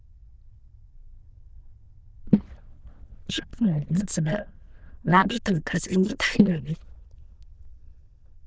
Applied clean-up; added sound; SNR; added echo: neural diffusion model UNIVERSE++.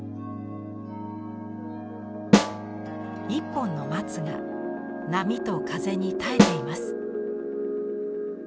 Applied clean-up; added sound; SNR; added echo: none; Snare drum; -5 dB; none.